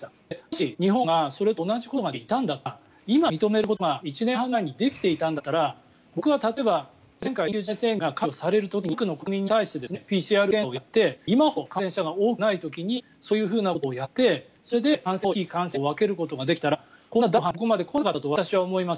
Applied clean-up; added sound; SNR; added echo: none; none; none; none.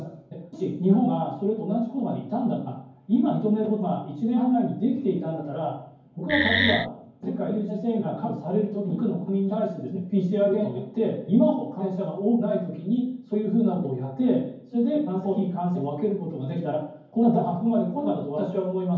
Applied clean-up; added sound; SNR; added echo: none; Wood; -2 dB; reverberation time 0.9 s.